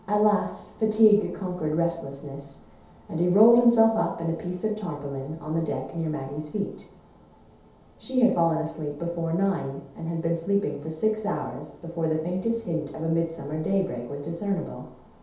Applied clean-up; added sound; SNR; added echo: none; none; none; reverberation time 0.8 s.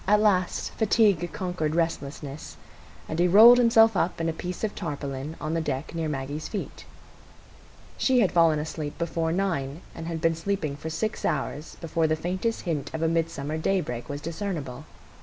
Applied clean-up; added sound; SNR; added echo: none; none; none; none.